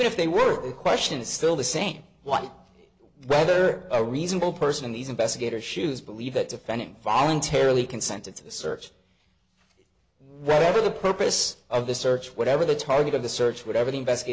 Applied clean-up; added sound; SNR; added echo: none; none; none; none.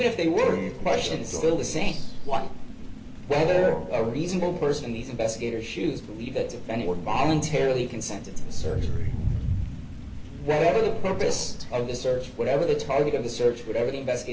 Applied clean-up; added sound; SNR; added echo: none; Crow; 4 dB; reverberation time 0.3 s.